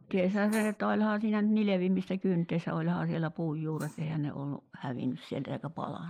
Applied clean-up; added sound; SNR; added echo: neural mask model Resemble Enhance denoiser.